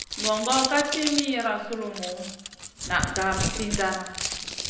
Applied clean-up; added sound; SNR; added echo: none; Crumpling, crinkling; 3 dB; reverberation time 0.9 s.